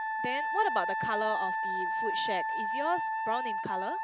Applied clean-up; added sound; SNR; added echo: none; Wind instrument, woodwind instrument; -3 dB; none.